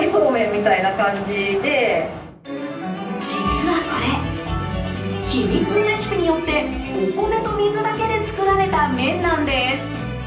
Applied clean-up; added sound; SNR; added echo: none; none; none; reverberation time 0.6 s.